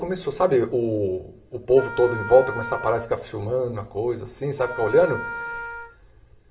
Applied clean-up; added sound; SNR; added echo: none; Wind instrument, woodwind instrument; 11 dB; reverberation time 1.1 s.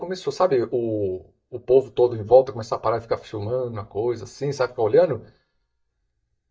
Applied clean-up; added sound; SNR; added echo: neural mask model DeepFilterNet 3.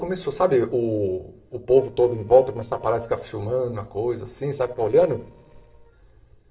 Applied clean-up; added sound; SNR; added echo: neural separator model SepFormer DNS4.